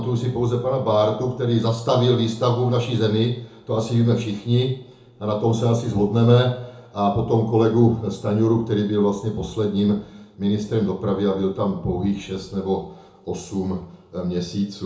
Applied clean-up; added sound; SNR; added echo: none; none; none; reverberation time 0.7 s.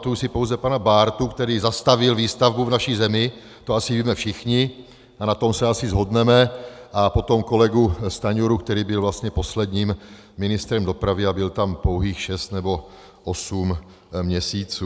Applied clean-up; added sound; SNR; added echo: none; none; none; none.